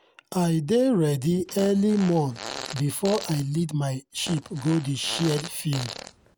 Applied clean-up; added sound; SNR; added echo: none; Fart; 13 dB; none.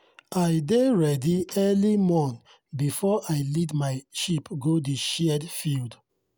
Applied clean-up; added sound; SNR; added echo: none; none; none; none.